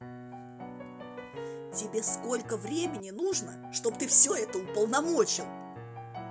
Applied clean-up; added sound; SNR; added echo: none; Piano; 11 dB; none.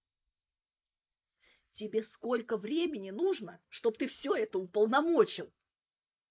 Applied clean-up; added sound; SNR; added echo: neural mask model Resemble Enhance denoiser.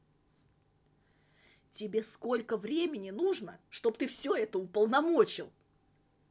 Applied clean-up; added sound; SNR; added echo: none; none; none; none.